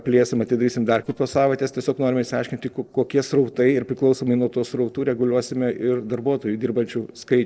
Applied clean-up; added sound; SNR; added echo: neural separator model SepFormer DNS4.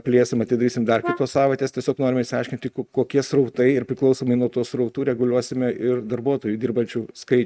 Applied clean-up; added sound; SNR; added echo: neural mask model RNNoise.